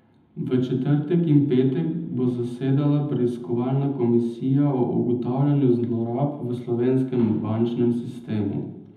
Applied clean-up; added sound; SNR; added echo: none; none; none; reverberation time 0.8 s.